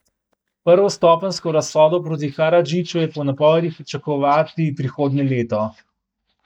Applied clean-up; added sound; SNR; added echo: neural mask model DeepFilterNet 3.